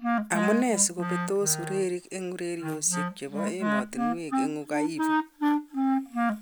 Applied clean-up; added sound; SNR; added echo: none; Wind instrument, woodwind instrument; -2 dB; none.